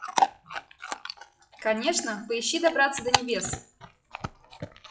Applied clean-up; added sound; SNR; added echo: classical method WPE with log-MMSE.